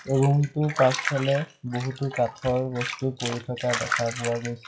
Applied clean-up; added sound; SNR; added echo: classical method WPE with log-MMSE.